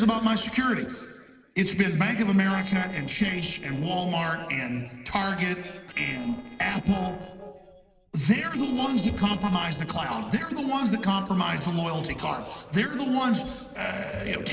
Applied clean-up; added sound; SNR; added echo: neural separator model SepFormer DNS4.